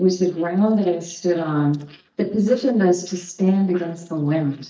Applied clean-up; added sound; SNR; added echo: neural mask model DeepFilterNet 3.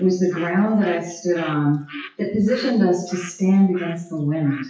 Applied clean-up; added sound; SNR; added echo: classical method WPE with log-MMSE.